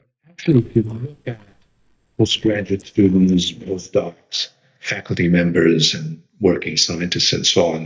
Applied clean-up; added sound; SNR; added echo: neural mask model DeepFilterNet 3.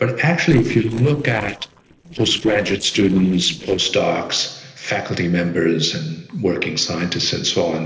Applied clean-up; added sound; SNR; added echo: neural separator model SepFormer DNS4.